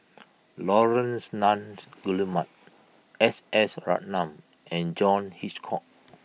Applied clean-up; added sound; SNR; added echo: none; none; none; none.